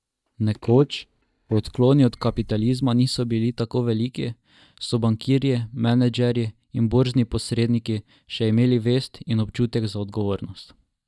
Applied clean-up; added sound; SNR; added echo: neural mask model DeepFilterNet 3.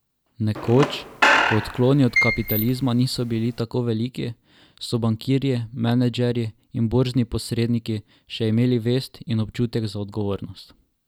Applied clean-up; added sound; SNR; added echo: none; Squeak / Screech; 1 dB; none.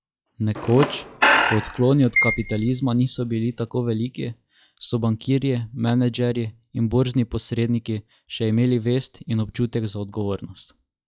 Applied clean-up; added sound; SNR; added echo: classical method log-MMSE.